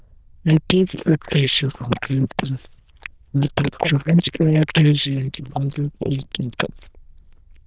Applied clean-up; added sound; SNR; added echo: neural diffusion model UNIVERSE++.